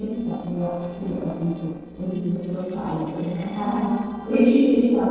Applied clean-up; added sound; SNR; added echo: neural separator model SepFormer DNS4.